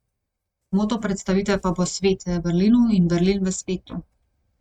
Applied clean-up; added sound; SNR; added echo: neural mask model RNNoise.